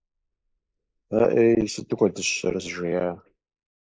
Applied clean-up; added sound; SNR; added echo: neural mask model Resemble Enhance denoiser.